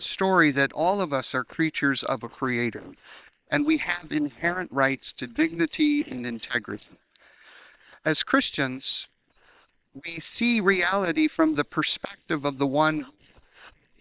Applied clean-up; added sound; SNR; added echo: neural separator model SepFormer WHAM!.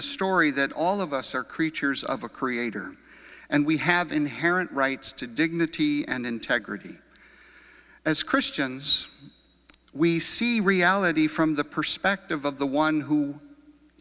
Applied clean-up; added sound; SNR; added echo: none; none; none; none.